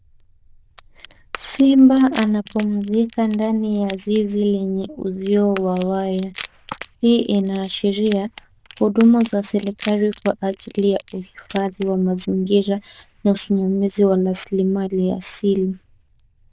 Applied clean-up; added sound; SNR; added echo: neural diffusion model UNIVERSE++.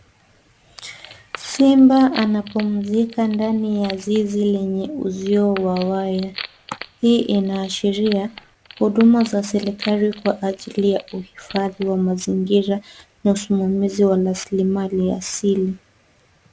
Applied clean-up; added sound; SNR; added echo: none; Wood; 18 dB; none.